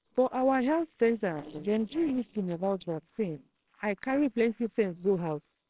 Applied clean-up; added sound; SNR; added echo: neural separator model SepFormer WHAMR!.